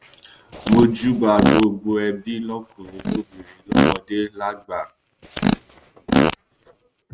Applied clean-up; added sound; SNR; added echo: neural mask model RNNoise.